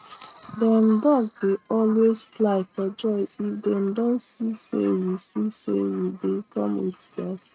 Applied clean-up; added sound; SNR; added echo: neural mask model RNNoise.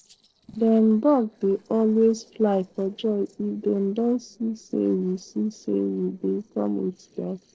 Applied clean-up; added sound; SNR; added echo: neural separator model SepFormer DNS4.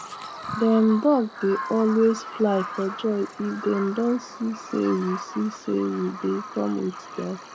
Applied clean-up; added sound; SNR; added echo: none; Bird vocalization, bird call, bird song; 12 dB; none.